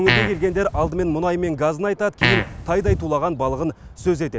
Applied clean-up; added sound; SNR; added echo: none; Fart; 1 dB; none.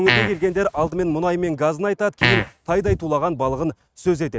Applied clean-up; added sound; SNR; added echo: neural mask model RNNoise.